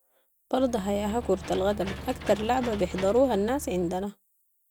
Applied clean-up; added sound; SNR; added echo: none; Engine / Mechanisms; 12 dB; none.